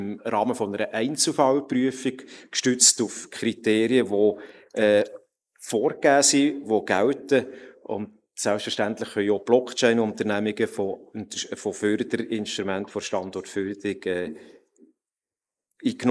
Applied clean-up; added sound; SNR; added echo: neural mask model Resemble Enhance denoiser.